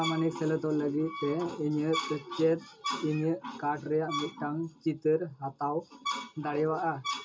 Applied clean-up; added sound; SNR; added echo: none; none; none; reverberation time 0.2 s.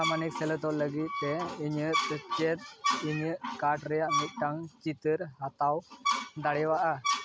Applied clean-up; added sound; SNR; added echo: none; none; none; none.